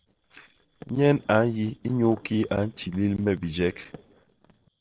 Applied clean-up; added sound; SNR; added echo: neural separator model SepFormer DNS4.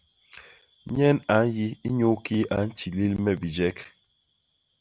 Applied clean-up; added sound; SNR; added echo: none; none; none; none.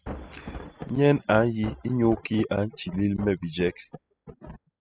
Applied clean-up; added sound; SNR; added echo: classical method spectral subtraction.